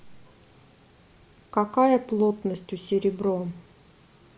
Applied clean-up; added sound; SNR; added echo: none; none; none; none.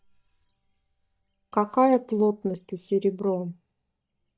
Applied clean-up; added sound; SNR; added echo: neural mask model DeepFilterNet 3.